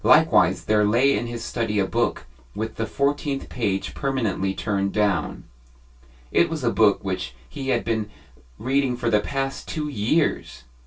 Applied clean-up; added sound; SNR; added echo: none; none; none; reverberation time 0.2 s.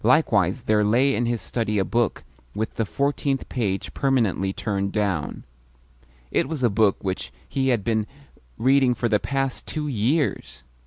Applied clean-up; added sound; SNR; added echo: none; none; none; none.